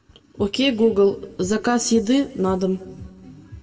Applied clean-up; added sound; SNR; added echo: none; none; none; reverberation time 1.1 s.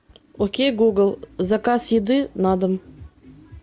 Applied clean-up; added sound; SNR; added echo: none; none; none; none.